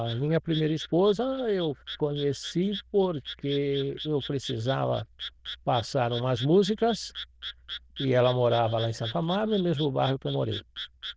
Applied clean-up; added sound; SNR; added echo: neural diffusion model UNIVERSE++.